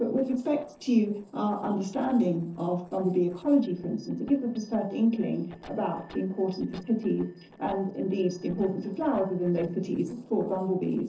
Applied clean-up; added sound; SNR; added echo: neural separator model SepFormer DNS4.